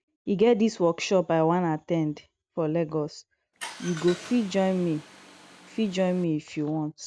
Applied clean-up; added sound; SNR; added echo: none; Car; 17 dB; none.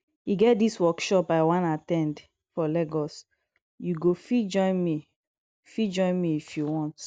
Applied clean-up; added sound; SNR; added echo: none; none; none; none.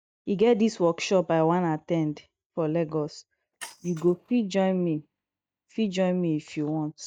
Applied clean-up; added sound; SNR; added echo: neural mask model DeepFilterNet 3.